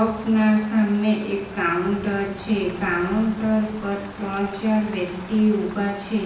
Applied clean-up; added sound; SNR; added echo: none; Rain; 16 dB; reverberation time 0.9 s.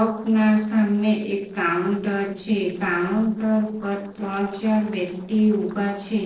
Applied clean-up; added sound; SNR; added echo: neural separator model SepFormer DNS4.